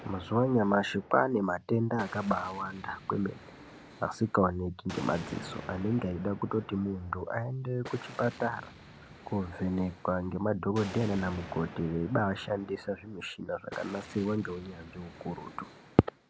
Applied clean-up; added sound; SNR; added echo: none; Explosion; 16 dB; none.